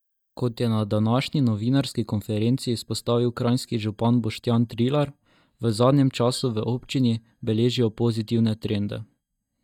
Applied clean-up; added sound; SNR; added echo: neural mask model DeepFilterNet 3.